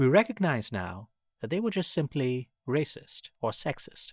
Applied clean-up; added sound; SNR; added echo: neural mask model DeepFilterNet 3.